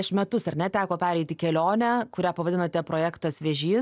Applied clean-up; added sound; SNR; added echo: none; none; none; none.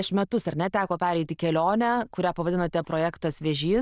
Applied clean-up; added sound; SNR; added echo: neural diffusion model UNIVERSE++.